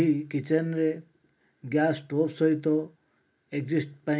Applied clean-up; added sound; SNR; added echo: none; none; none; none.